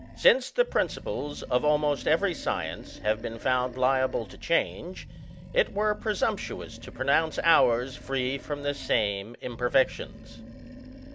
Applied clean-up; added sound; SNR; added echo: none; Animal; 16 dB; none.